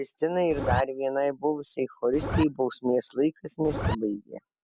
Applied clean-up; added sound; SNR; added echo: none; Zipper (clothing); 1 dB; none.